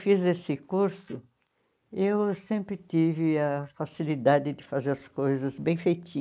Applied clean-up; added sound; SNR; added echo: neural mask model Resemble Enhance denoiser.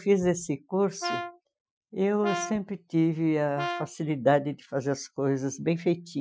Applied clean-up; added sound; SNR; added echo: classical method Wiener filter.